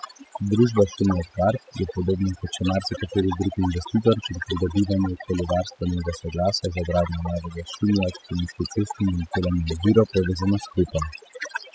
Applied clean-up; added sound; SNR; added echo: classical method spectral subtraction.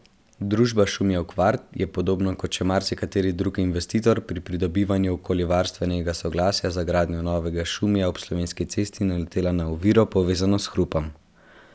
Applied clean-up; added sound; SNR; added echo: none; none; none; none.